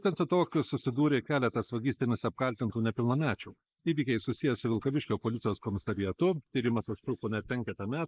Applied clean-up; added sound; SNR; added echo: neural mask model Resemble Enhance denoiser.